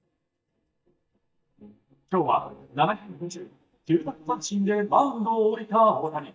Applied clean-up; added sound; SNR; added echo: neural mask model DeepFilterNet 3.